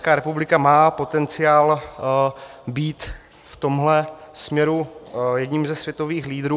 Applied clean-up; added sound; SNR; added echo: none; none; none; none.